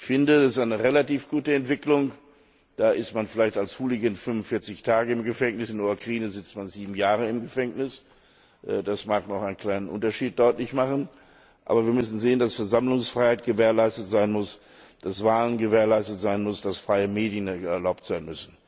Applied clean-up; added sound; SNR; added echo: none; none; none; none.